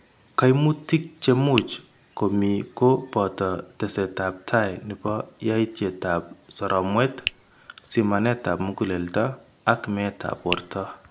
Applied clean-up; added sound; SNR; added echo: none; Finger snapping; 10 dB; none.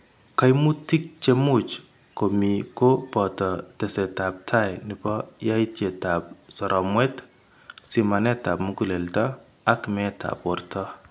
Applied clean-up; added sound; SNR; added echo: none; none; none; none.